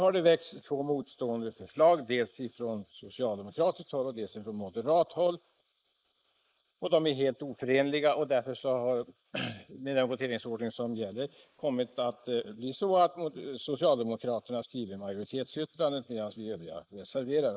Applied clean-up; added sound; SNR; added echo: neural mask model Resemble Enhance denoiser.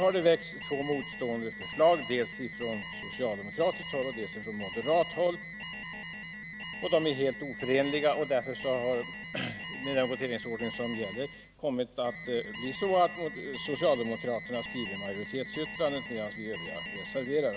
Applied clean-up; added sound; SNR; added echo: none; Alarm; 10 dB; none.